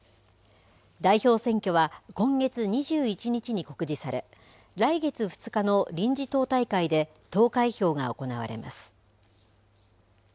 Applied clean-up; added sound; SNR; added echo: none; none; none; none.